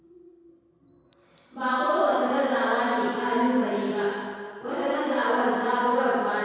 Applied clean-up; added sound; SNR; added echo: none; Alarm; 17 dB; reverberation time 1.9 s.